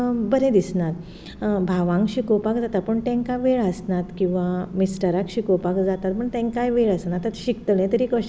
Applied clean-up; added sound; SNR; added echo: none; none; none; none.